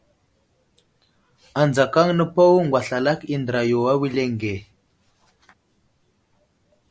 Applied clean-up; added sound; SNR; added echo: none; none; none; none.